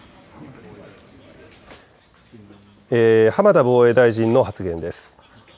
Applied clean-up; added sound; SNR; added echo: none; none; none; none.